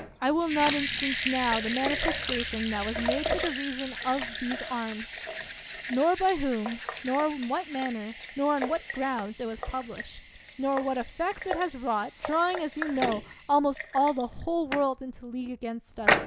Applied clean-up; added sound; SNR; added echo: none; Sink (filling or washing) / Water tap, faucet / Liquid; 4 dB; none.